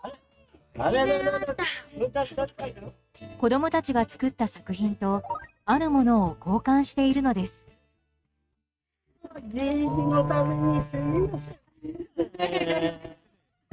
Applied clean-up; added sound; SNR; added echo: neural mask model RNNoise.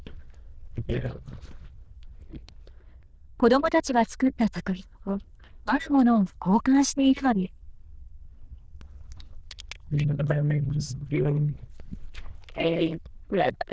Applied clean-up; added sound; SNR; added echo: neural diffusion model UNIVERSE++.